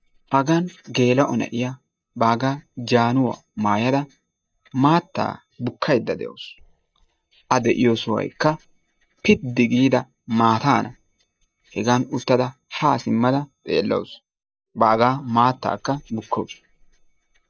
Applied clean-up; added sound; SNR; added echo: neural mask model DeepFilterNet 3.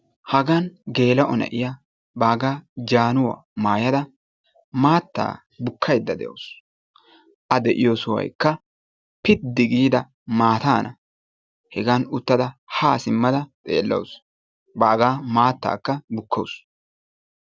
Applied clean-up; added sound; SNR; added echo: none; none; none; none.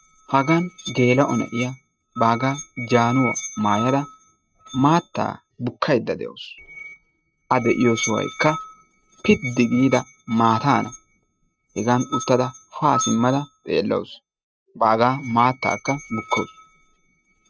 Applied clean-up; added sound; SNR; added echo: neural mask model RNNoise.